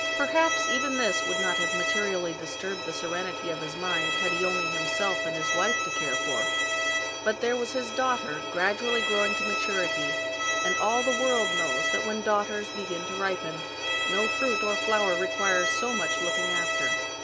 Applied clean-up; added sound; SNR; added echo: none; Bowed string instrument; -2 dB; none.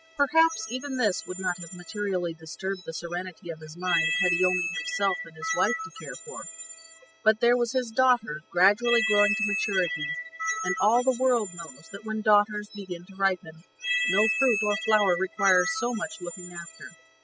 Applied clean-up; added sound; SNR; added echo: classical method spectral subtraction.